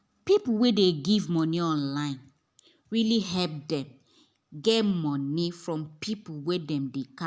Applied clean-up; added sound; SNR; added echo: none; none; none; none.